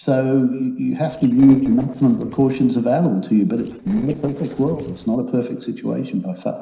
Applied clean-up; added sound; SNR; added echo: neural separator model SepFormer DNS4.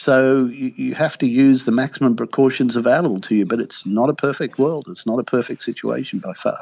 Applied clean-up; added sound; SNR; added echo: none; none; none; none.